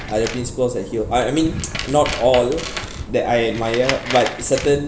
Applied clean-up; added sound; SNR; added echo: none; Tools; 12 dB; none.